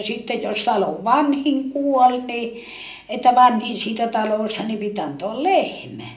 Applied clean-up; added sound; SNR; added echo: none; none; none; reverberation time 0.4 s.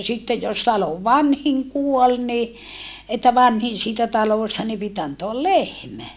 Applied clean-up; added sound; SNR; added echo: none; none; none; none.